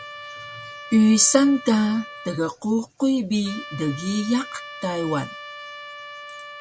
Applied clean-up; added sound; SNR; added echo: none; Trumpet; 15 dB; none.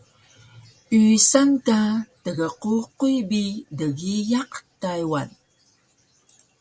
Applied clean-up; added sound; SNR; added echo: none; none; none; none.